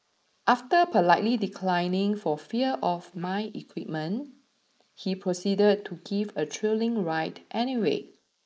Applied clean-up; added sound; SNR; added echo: neural mask model Resemble Enhance denoiser.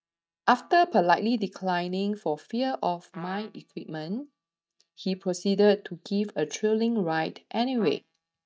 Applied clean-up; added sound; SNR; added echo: neural mask model DeepFilterNet 3.